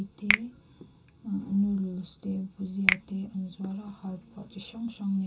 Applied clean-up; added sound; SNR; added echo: none; Finger snapping; 2 dB; reverberation time 0.2 s.